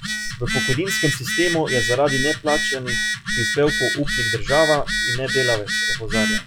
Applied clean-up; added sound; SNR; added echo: classical method log-MMSE.